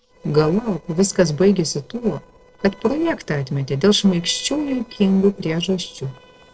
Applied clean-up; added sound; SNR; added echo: neural separator model SepFormer DNS4.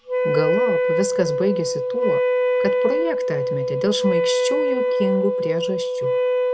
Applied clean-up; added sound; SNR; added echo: none; Wind instrument, woodwind instrument; -5 dB; none.